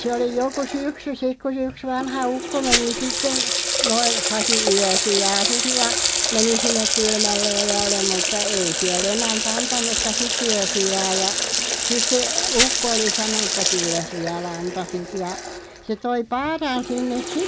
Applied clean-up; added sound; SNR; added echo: none; Water tap, faucet + Glass; -2 dB; none.